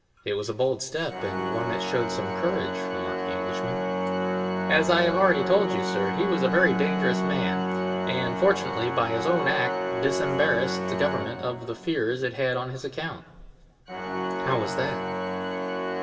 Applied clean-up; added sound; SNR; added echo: none; Organ; 1 dB; reverberation time 2.9 s.